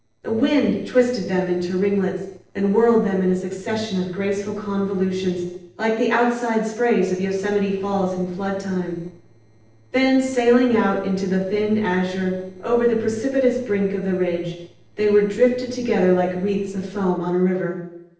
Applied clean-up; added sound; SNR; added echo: neural separator model SepFormer DNS4.